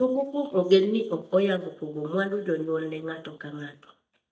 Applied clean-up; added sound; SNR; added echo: neural mask model DeepFilterNet 3.